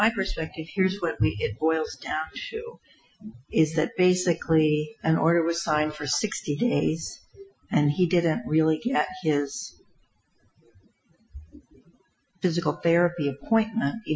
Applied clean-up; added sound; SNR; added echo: classical method Wiener filter.